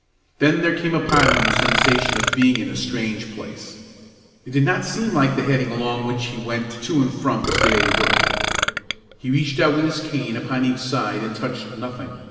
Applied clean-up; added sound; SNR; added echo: none; Burping, eructation; -2 dB; reverberation time 2.6 s.